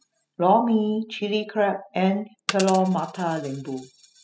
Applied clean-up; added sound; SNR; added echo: classical method spectral subtraction.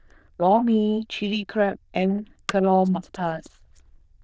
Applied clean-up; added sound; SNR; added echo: neural diffusion model UNIVERSE++.